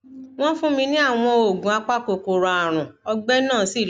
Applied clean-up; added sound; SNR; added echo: none; none; none; none.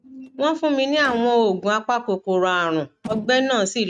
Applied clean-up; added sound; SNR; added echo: neural mask model RNNoise.